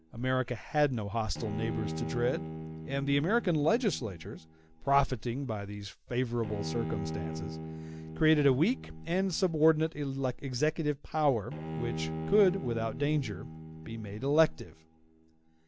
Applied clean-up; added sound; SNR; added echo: none; Bowed string instrument; 10 dB; none.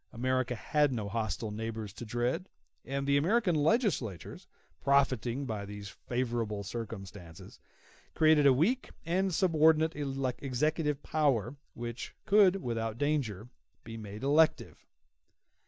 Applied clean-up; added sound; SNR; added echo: none; none; none; none.